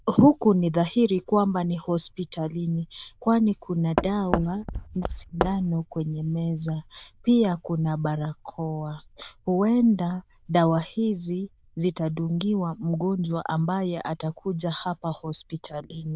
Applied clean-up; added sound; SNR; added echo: neural diffusion model UNIVERSE++.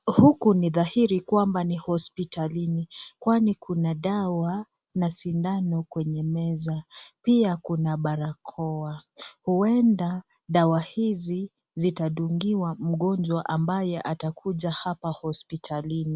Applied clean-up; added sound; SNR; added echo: none; none; none; none.